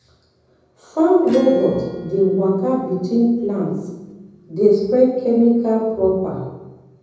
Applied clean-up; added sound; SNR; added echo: none; Acoustic guitar / Strum; 18 dB; reverberation time 1.1 s.